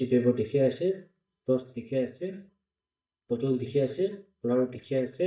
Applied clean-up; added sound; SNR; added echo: neural mask model DeepFilterNet 3.